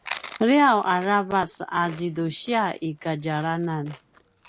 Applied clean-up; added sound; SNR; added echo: none; Chewing, mastication; 12 dB; none.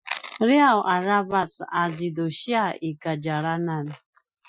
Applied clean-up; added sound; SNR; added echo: classical method Wiener filter.